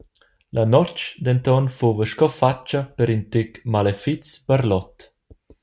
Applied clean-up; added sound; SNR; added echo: none; none; none; none.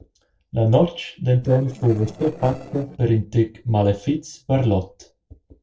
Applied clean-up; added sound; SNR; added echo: neural separator model SepFormer DNS4.